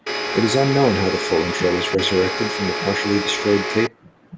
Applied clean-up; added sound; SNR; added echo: none; Domestic sounds, home sounds; 4 dB; none.